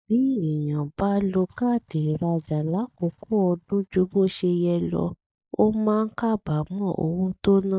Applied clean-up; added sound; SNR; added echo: neural mask model DeepFilterNet 3.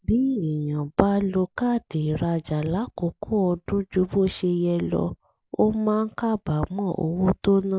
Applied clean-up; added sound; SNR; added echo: none; none; none; none.